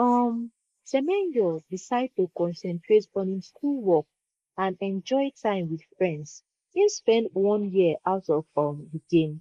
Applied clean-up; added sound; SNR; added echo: neural mask model Resemble Enhance denoiser.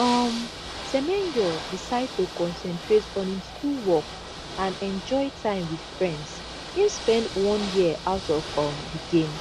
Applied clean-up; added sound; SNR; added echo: none; Ocean / Boat, Water vehicle; 10 dB; none.